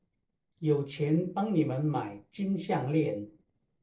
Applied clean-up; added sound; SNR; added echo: neural separator model SepFormer DNS4.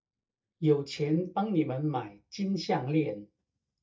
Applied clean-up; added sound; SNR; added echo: neural mask model DeepFilterNet 3.